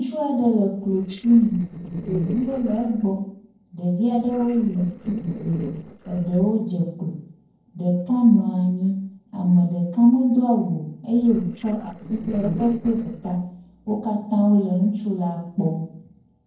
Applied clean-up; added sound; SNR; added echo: neural separator model SepFormer DNS4.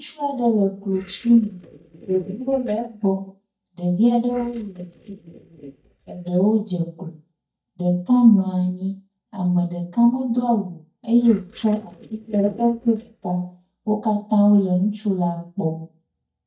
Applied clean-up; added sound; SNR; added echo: neural mask model DeepFilterNet 3.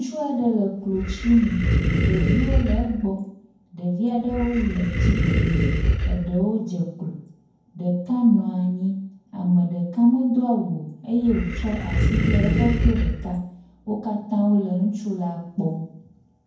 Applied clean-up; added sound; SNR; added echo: none; Animal; -1 dB; reverberation time 0.9 s.